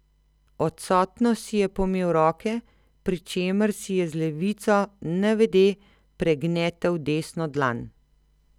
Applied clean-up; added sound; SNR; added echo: none; none; none; none.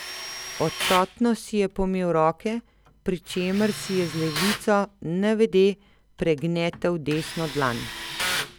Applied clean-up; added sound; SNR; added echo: none; Tools; 10 dB; none.